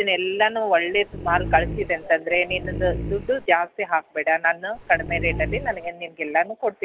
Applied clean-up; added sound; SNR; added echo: none; Dog; 8 dB; none.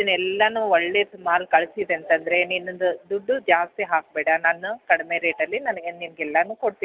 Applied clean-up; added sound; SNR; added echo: none; none; none; none.